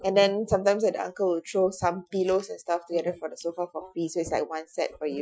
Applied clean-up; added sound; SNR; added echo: classical method Wiener filter.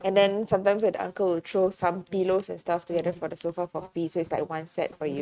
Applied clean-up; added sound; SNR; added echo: neural mask model RNNoise.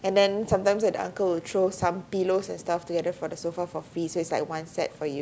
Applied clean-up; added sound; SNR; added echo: none; none; none; none.